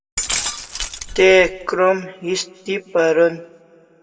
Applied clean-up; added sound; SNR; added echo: none; Glass; 8 dB; reverberation time 1.6 s.